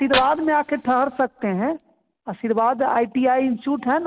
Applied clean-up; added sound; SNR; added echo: none; Fire; 12 dB; none.